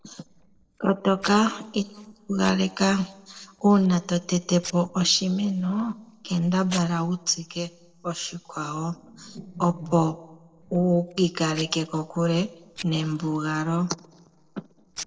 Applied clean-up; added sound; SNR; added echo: neural separator model SepFormer DNS4.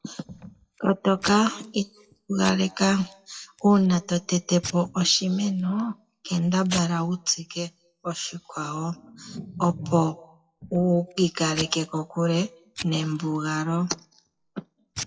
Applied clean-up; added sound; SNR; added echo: classical method WPE with log-MMSE.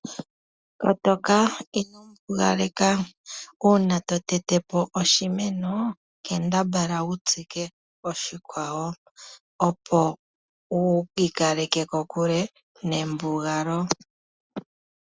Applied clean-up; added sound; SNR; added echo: none; none; none; none.